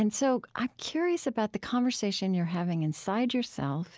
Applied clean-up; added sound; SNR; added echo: none; none; none; none.